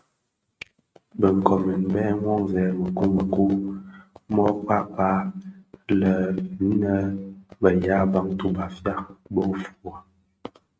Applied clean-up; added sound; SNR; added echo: neural mask model RNNoise.